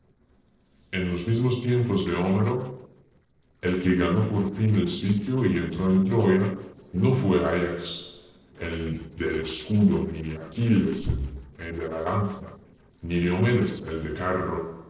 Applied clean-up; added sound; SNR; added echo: neural separator model SepFormer DNS4.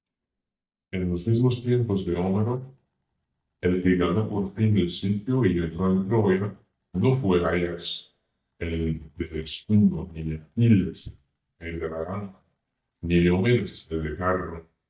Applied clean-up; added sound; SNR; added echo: neural mask model DeepFilterNet 3.